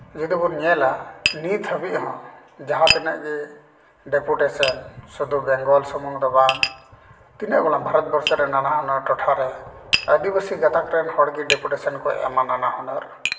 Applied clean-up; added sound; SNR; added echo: none; Tap; 9 dB; reverberation time 0.8 s.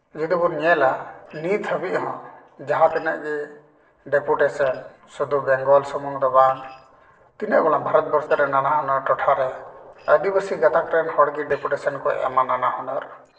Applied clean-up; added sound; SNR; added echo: neural separator model SepFormer DNS4.